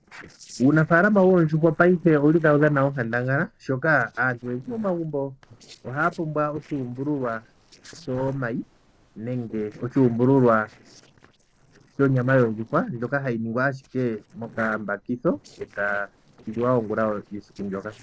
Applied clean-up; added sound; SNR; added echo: neural separator model SepFormer DNS4.